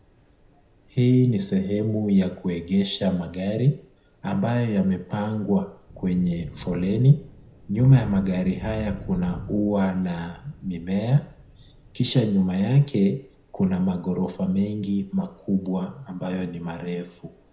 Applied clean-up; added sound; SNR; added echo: none; Thunder / Rain; 19 dB; reverberation time 0.4 s.